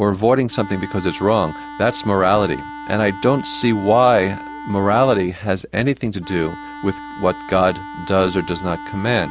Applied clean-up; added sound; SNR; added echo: none; Wind instrument, woodwind instrument; 14 dB; none.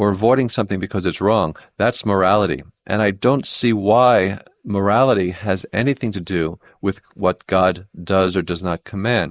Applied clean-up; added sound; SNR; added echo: neural mask model Resemble Enhance denoiser.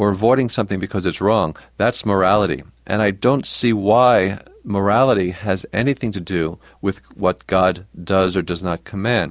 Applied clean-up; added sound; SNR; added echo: none; none; none; none.